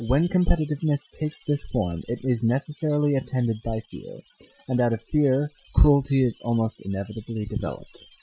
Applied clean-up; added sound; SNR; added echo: classical method Wiener filter.